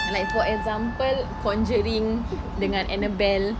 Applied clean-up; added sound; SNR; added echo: none; Piano; 11 dB; none.